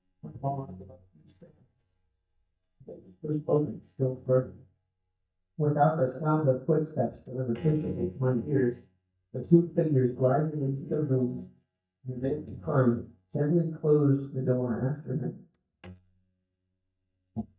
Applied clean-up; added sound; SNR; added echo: neural mask model DeepFilterNet 3.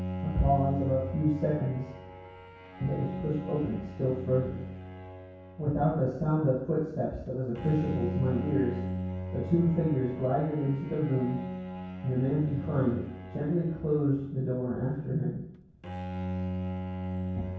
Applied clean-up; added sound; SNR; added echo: none; Bowed string instrument; 8 dB; reverberation time 0.7 s.